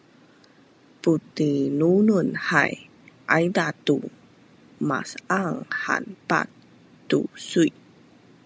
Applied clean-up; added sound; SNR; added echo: none; none; none; none.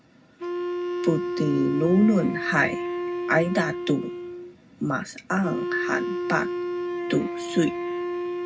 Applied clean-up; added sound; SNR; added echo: none; Wind instrument, woodwind instrument; 4 dB; reverberation time 0.4 s.